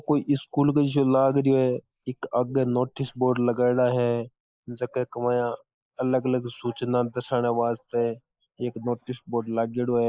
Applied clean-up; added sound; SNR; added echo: neural mask model Resemble Enhance denoiser.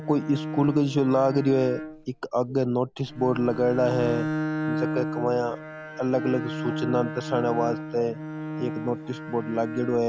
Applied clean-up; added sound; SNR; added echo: none; Bowed string instrument; 7 dB; none.